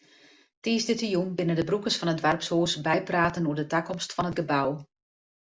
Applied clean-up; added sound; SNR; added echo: none; none; none; none.